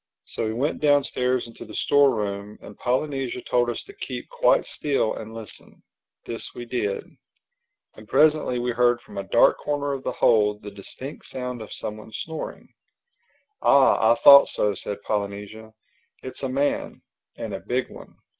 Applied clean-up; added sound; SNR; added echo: none; none; none; none.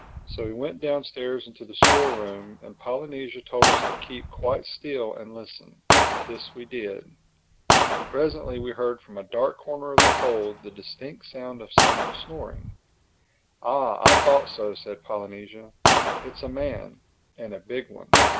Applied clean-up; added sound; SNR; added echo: none; Gunshot, gunfire; -4 dB; none.